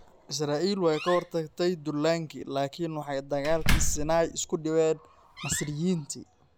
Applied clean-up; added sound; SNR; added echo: none; Slam; 5 dB; none.